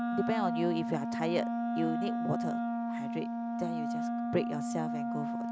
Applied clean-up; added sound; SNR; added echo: none; Wind instrument, woodwind instrument; -3 dB; none.